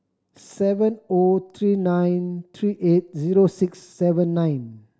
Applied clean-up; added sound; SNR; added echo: none; none; none; none.